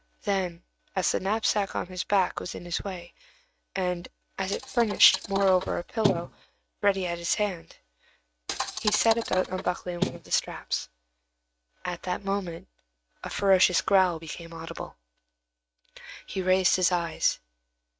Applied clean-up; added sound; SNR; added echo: neural mask model RNNoise.